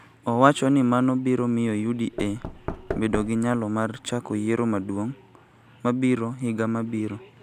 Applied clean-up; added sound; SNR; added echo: none; Knock / Wood; 12 dB; none.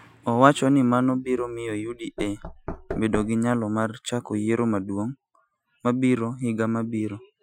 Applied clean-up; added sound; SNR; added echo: classical method Wiener filter.